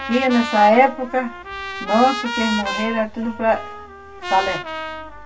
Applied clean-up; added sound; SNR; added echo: none; Trumpet; 8 dB; reverberation time 0.2 s.